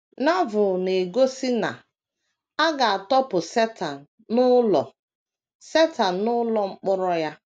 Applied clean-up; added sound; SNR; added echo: none; none; none; none.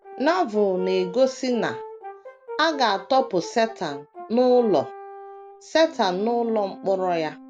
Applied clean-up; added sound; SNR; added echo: none; Brass instrument; 15 dB; none.